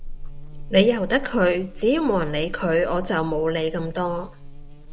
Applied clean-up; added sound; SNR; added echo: none; Buzz; 11 dB; none.